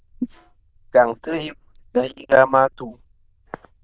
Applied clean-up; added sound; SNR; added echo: neural diffusion model UNIVERSE++.